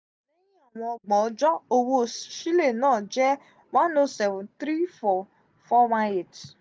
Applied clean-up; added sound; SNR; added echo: none; none; none; none.